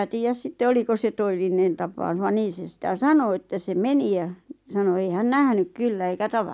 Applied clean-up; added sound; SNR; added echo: none; none; none; none.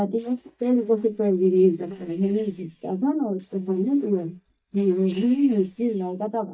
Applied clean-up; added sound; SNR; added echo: neural mask model DeepFilterNet 3.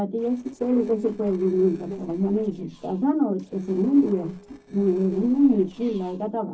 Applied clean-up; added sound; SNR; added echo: neural separator model SepFormer DNS4.